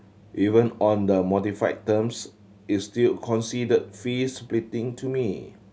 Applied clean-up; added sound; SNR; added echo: none; none; none; none.